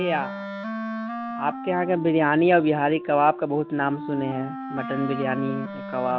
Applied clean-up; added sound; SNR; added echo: none; Wind instrument, woodwind instrument; 9 dB; none.